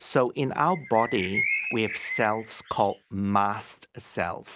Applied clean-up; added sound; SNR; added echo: none; Bird; 6 dB; none.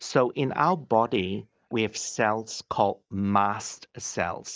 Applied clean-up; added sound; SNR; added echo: neural mask model DeepFilterNet 3.